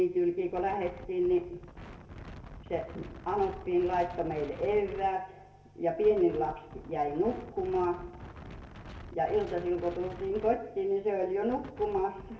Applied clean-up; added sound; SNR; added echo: none; Wind; 16 dB; reverberation time 0.9 s.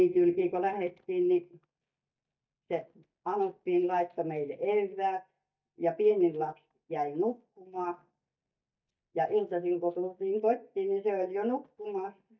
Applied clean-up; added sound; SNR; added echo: neural mask model DeepFilterNet 3.